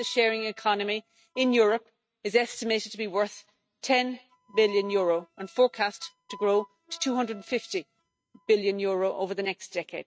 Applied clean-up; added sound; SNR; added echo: neural mask model RNNoise.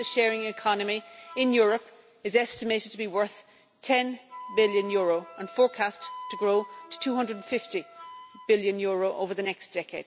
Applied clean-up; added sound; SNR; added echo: none; Wind instrument, woodwind instrument; 18 dB; none.